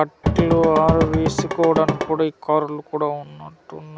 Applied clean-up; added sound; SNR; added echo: none; Drum / Drum kit; 1 dB; none.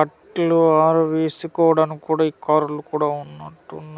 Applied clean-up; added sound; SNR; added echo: none; none; none; none.